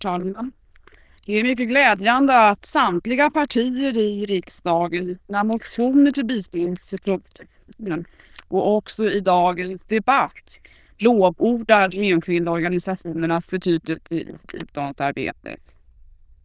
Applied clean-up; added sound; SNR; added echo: neural diffusion model UNIVERSE++.